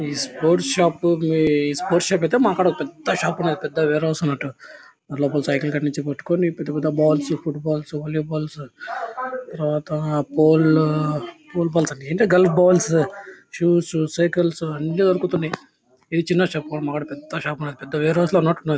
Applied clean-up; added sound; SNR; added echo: none; none; none; none.